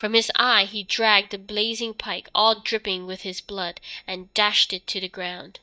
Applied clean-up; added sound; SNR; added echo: neural mask model DeepFilterNet 3.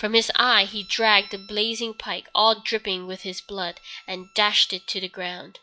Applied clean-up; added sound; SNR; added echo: classical method log-MMSE.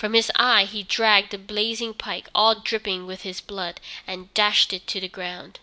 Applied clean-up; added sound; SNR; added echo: none; none; none; none.